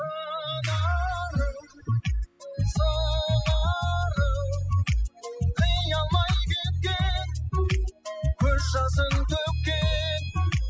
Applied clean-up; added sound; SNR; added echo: classical method spectral subtraction.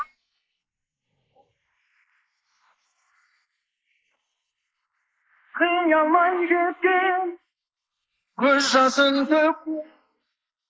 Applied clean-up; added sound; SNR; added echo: neural mask model Resemble Enhance denoiser.